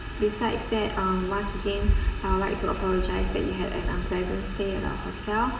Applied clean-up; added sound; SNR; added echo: none; none; none; reverberation time 1.0 s.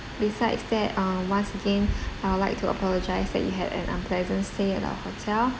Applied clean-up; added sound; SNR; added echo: none; none; none; none.